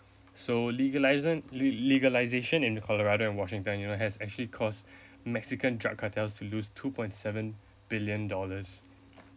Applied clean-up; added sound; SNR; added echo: none; none; none; none.